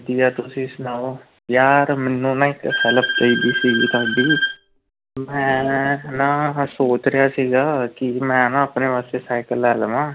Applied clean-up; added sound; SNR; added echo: none; Bowed string instrument; 2 dB; none.